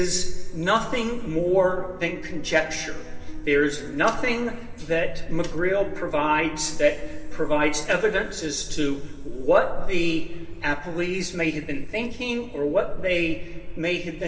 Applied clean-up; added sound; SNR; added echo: none; Piano; 20 dB; reverberation time 2.7 s.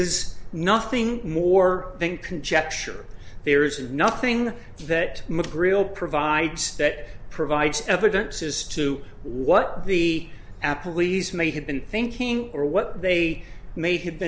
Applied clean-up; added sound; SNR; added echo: none; none; none; none.